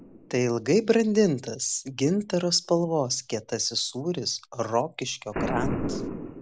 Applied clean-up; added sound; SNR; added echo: none; Boom; 11 dB; none.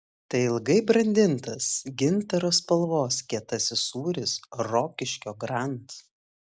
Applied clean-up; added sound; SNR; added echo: none; none; none; none.